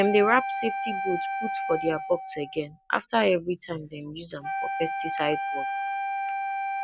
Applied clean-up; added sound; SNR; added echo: none; Wind instrument, woodwind instrument; 3 dB; none.